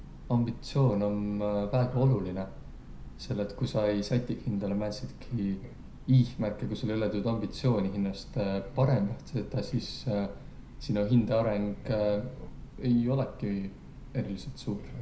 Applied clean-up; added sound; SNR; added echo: none; Train; 13 dB; reverberation time 0.5 s.